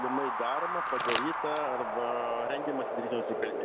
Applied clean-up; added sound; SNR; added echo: none; Crumpling, crinkling + Wind; -2 dB; none.